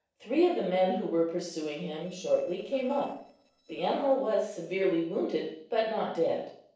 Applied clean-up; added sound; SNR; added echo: neural separator model SepFormer DNS4.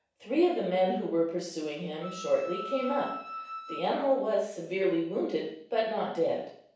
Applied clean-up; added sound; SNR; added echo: none; Wind instrument, woodwind instrument; 11 dB; reverberation time 0.7 s.